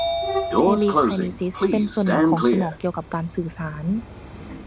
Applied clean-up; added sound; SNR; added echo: none; Sliding door / Train; -2 dB; none.